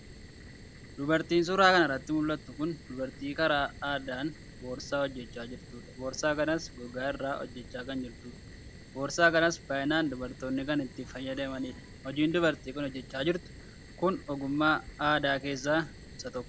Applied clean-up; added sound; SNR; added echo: none; Fire; 17 dB; none.